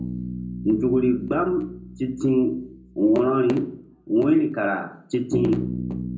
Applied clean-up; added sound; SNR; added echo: none; Bass guitar; 10 dB; reverberation time 0.5 s.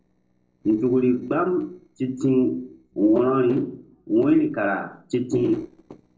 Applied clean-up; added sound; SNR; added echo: neural separator model SepFormer DNS4.